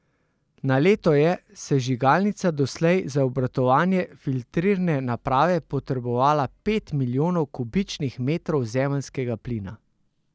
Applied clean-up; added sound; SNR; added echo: none; none; none; none.